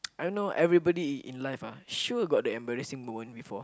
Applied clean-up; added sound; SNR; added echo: none; none; none; none.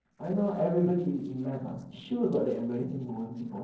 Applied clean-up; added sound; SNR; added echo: neural separator model SepFormer DNS4.